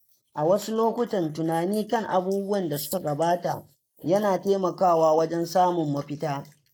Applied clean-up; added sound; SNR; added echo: neural mask model Resemble Enhance denoiser.